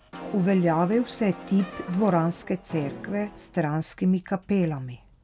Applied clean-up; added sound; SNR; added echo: none; Brass instrument; 15 dB; none.